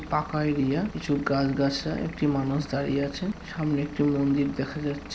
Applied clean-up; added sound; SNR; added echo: none; Engine / Vehicle; 15 dB; none.